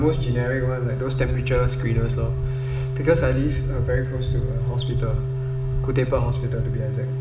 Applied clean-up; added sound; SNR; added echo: none; Organ; 1 dB; reverberation time 0.8 s.